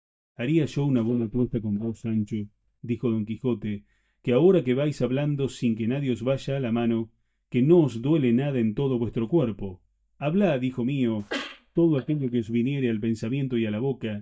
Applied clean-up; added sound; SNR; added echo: neural mask model DeepFilterNet 3.